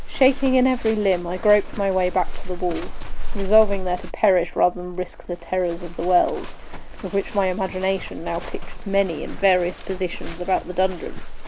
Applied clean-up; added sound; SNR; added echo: none; Livestock, farm animals, working animals; 4 dB; none.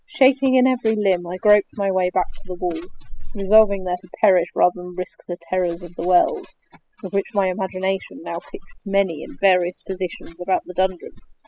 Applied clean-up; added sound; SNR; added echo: classical method spectral subtraction.